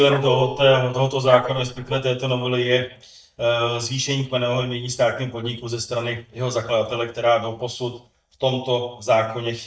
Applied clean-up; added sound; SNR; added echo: neural mask model DeepFilterNet 3.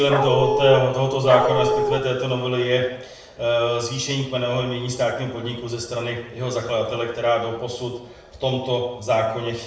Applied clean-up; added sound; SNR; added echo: none; Dog; -1 dB; reverberation time 0.7 s.